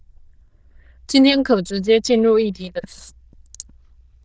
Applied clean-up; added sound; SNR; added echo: neural diffusion model UNIVERSE++.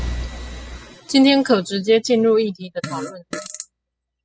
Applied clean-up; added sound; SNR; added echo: classical method spectral subtraction.